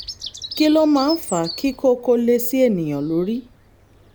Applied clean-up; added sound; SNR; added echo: none; Bird vocalization, bird call, bird song; 16 dB; none.